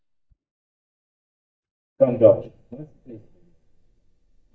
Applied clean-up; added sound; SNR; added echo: neural mask model DeepFilterNet 3.